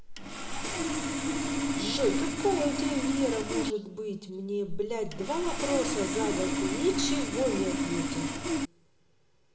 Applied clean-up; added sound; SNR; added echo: none; Sawing; -1 dB; reverberation time 2.1 s.